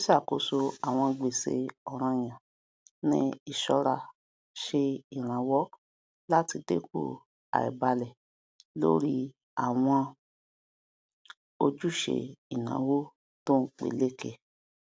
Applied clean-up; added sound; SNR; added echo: none; none; none; none.